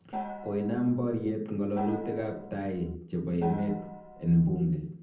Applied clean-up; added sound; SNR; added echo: none; Gong; 11 dB; reverberation time 0.6 s.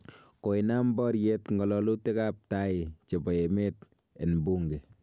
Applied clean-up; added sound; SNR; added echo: none; none; none; none.